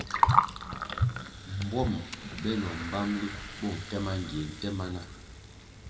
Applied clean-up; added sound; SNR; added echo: none; Gurgling; -2 dB; reverberation time 1.5 s.